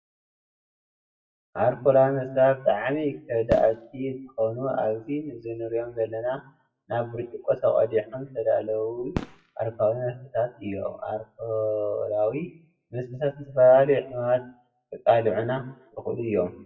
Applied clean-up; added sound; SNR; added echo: classical method WPE with log-MMSE.